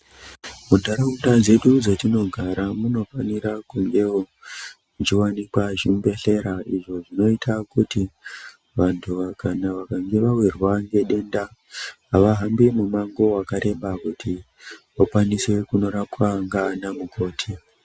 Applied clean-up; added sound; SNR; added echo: none; none; none; none.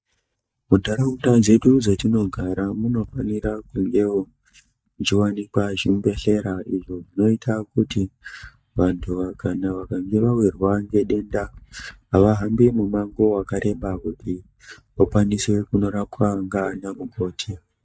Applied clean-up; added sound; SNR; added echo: neural mask model DeepFilterNet 3.